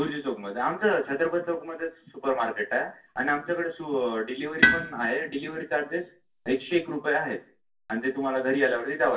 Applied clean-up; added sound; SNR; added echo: none; Tools; 2 dB; reverberation time 0.3 s.